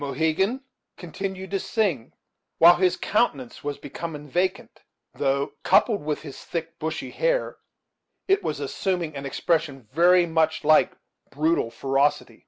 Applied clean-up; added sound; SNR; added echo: none; none; none; none.